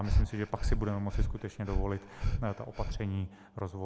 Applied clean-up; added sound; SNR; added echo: none; Breathing; -4 dB; none.